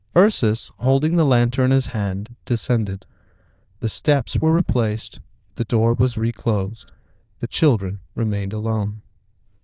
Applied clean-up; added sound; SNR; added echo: neural diffusion model UNIVERSE++.